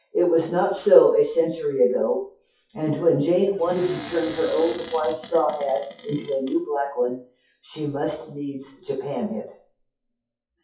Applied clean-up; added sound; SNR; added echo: classical method WPE with log-MMSE.